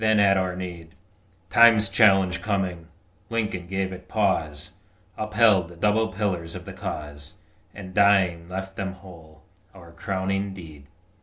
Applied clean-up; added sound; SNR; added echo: none; none; none; none.